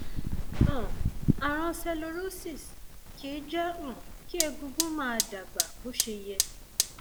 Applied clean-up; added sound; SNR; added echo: none; Fire; -4 dB; none.